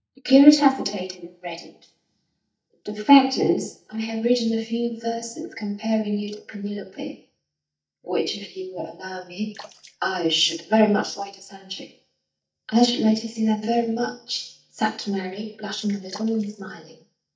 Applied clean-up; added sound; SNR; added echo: neural mask model DeepFilterNet 3.